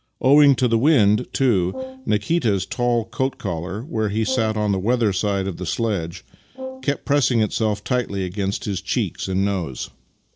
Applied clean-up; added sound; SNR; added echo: none; Brass instrument; 16 dB; none.